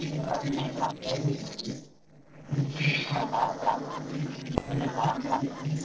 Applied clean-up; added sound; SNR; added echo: neural separator model SepFormer DNS4.